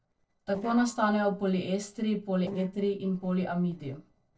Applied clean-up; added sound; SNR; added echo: neural separator model SepFormer DNS4.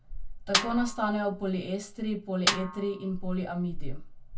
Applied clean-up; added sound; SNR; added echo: none; Snare drum; 3 dB; reverberation time 0.1 s.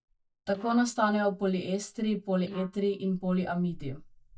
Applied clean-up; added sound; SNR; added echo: neural mask model DeepFilterNet 3.